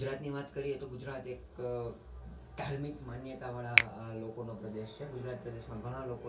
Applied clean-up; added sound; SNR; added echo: none; Finger snapping; -4 dB; reverberation time 0.3 s.